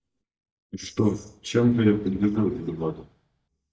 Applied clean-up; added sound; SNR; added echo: neural mask model DeepFilterNet 3.